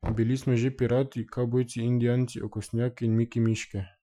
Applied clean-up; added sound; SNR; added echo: classical method Wiener filter.